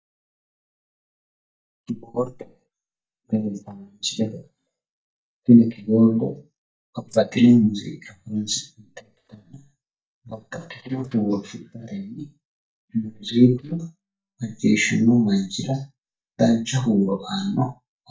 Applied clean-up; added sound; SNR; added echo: neural mask model DeepFilterNet 3.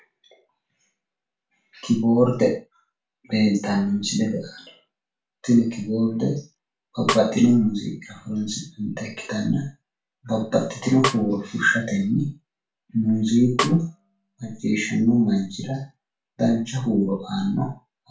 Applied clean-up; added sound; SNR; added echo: none; Snare drum; 7 dB; reverberation time 0.3 s.